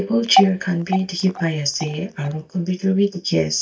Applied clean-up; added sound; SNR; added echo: neural mask model DeepFilterNet 3.